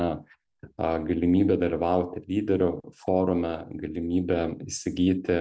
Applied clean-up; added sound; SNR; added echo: none; none; none; none.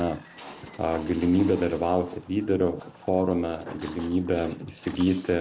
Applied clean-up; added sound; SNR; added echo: none; Walk, footsteps; 17 dB; none.